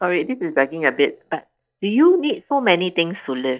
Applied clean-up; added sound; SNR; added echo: neural mask model DeepFilterNet 3.